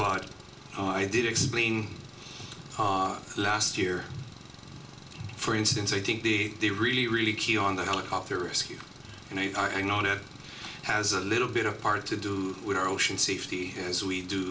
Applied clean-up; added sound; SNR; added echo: none; Engine; 19 dB; reverberation time 0.2 s.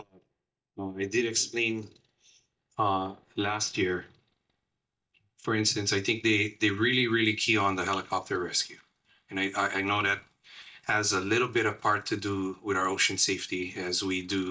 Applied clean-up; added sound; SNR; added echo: neural mask model DeepFilterNet 3.